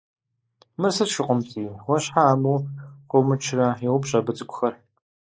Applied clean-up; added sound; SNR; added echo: neural mask model Resemble Enhance denoiser.